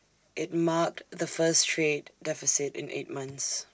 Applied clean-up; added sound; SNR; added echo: none; none; none; none.